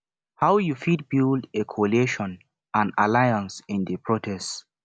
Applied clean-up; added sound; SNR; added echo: none; none; none; none.